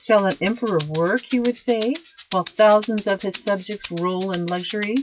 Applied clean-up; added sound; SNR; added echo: classical method log-MMSE.